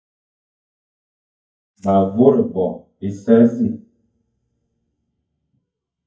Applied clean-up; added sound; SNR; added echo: neural mask model DeepFilterNet 3.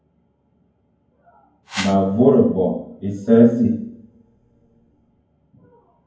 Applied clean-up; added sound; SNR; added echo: none; Whoosh, swoosh, swish; 11 dB; reverberation time 0.9 s.